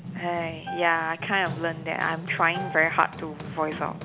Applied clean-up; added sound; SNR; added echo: none; Piano + Run; 10 dB; none.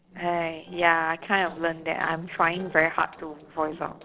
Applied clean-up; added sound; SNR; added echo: neural separator model SepFormer DNS4.